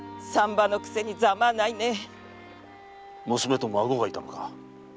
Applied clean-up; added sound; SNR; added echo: none; none; none; none.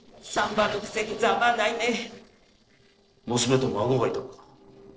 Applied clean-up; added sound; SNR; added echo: neural separator model SepFormer DNS4.